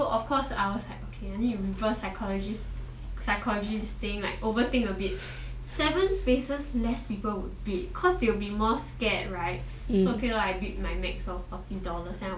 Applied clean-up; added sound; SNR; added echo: none; none; none; none.